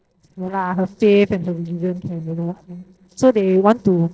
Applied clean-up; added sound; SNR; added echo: neural separator model SepFormer DNS4.